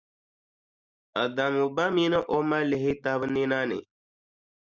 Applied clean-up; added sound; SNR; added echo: neural mask model Resemble Enhance denoiser.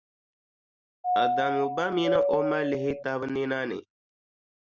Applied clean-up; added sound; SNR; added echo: none; Doorbell; -3 dB; none.